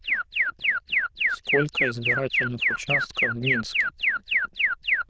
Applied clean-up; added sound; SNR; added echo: neural diffusion model UNIVERSE++.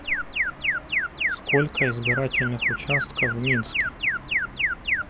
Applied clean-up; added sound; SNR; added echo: none; Alarm; -4 dB; none.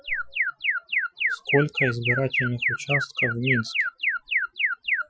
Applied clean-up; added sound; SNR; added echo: classical method Wiener filter.